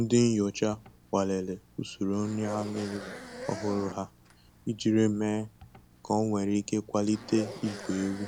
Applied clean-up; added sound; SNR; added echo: none; Zipper (clothing); 16 dB; none.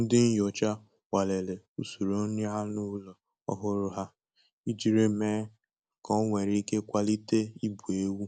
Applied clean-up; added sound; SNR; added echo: none; none; none; none.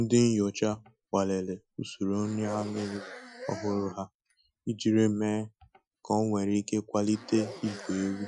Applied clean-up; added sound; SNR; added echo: classical method Wiener filter.